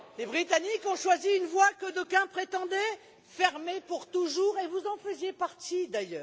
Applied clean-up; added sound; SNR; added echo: none; none; none; none.